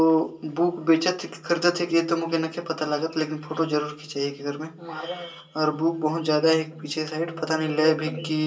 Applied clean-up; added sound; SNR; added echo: none; none; none; reverberation time 0.2 s.